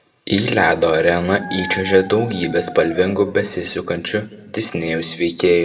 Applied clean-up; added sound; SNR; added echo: none; Dog; 16 dB; reverberation time 1.1 s.